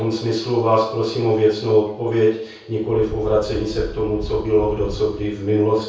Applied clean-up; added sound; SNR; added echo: none; Wind; 12 dB; reverberation time 0.6 s.